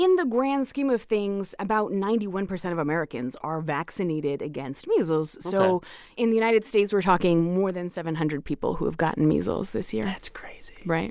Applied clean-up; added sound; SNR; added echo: none; none; none; none.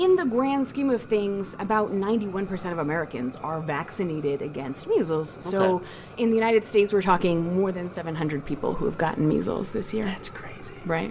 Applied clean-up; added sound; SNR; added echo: none; Fire; 17 dB; reverberation time 0.4 s.